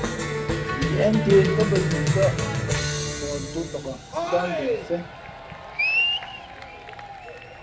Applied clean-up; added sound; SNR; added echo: none; Cheering; -1 dB; none.